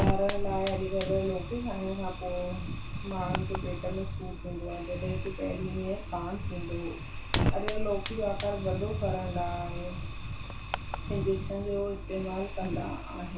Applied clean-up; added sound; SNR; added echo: none; Fire; 1 dB; reverberation time 0.3 s.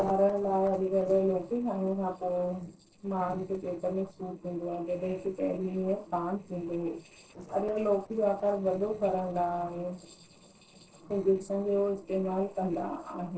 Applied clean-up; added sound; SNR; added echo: neural separator model SepFormer DNS4.